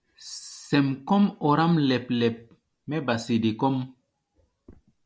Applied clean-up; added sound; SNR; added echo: none; none; none; none.